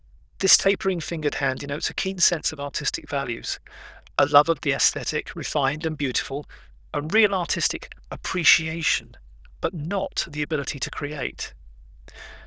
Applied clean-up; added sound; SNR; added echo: neural diffusion model UNIVERSE++.